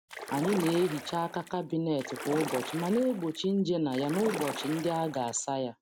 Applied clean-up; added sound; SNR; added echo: none; Splash, splatter; 10 dB; none.